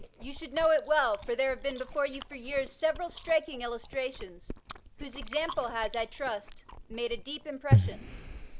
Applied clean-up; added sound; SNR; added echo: none; Chewing, mastication; 3 dB; none.